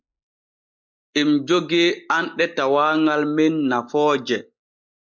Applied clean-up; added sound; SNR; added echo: neural mask model Resemble Enhance denoiser.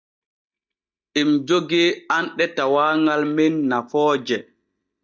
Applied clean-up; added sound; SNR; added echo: neural mask model DeepFilterNet 3.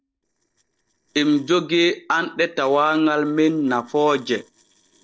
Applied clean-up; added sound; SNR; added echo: neural separator model SepFormer DNS4.